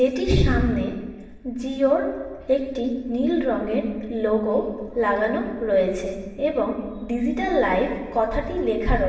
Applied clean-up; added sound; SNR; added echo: none; none; none; reverberation time 1.1 s.